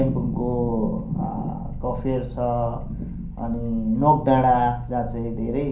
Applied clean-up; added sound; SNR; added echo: none; Purr; 11 dB; reverberation time 0.6 s.